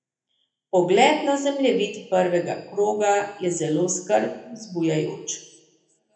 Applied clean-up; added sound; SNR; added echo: none; none; none; reverberation time 0.8 s.